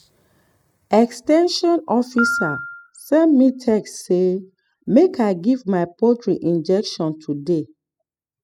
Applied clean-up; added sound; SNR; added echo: classical method spectral subtraction.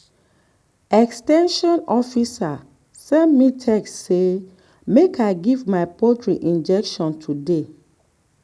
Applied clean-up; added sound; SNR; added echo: none; none; none; none.